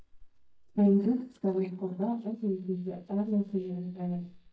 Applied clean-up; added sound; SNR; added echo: neural mask model DeepFilterNet 3.